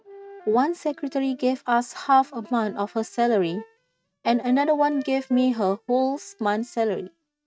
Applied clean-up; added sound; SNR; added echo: neural mask model RNNoise.